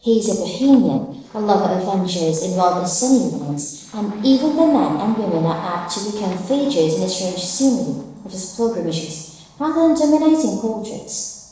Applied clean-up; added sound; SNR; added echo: neural separator model SepFormer DNS4.